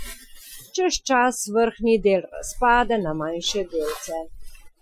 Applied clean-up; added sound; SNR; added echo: classical method Wiener filter.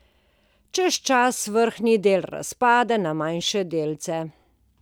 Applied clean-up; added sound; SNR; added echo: none; none; none; none.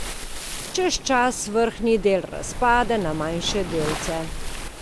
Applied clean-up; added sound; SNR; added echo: none; Waves, surf; 8 dB; none.